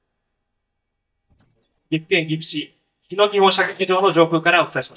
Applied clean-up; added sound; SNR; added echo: neural mask model DeepFilterNet 3.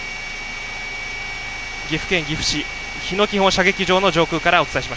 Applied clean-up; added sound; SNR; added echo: none; none; none; none.